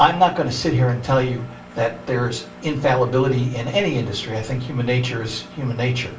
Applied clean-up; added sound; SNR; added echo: none; Engine; 19 dB; reverberation time 0.3 s.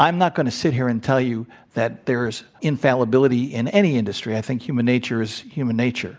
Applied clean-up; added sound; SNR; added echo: none; none; none; none.